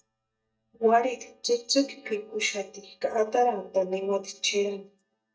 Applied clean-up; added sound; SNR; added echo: neural mask model DeepFilterNet 3.